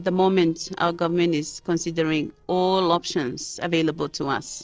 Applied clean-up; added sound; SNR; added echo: neural separator model SepFormer DNS4.